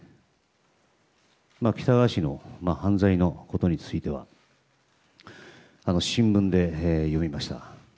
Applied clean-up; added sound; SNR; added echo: none; none; none; none.